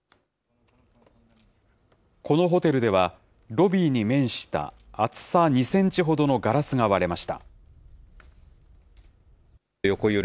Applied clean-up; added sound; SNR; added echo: none; none; none; none.